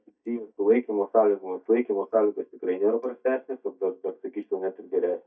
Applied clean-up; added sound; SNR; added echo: neural mask model DeepFilterNet 3.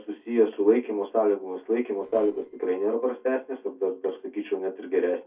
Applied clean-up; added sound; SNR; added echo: neural separator model SepFormer DNS4.